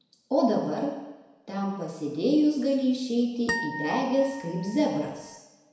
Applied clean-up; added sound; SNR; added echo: none; Harp; 9 dB; reverberation time 1.0 s.